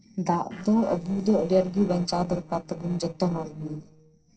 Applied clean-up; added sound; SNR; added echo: neural separator model SepFormer DNS4.